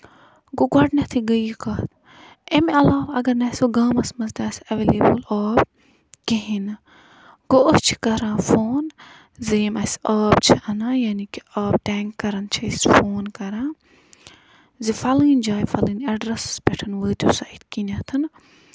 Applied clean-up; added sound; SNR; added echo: none; none; none; none.